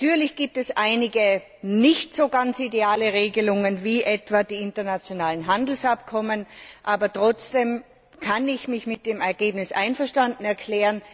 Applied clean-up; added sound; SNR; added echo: none; none; none; none.